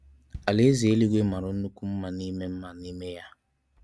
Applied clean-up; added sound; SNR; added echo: none; Bass drum; 18 dB; none.